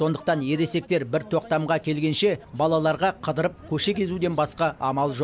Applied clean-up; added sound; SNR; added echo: none; none; none; none.